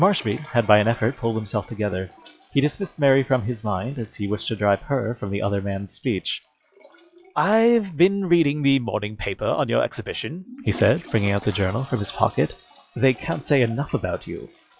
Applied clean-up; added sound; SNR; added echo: classical method log-MMSE.